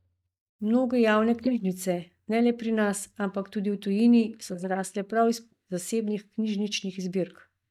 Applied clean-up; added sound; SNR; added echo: neural mask model DeepFilterNet 3.